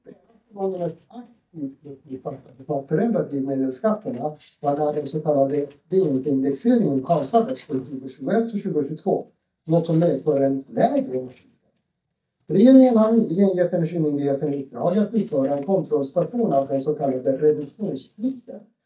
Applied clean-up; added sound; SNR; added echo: neural mask model DeepFilterNet 3.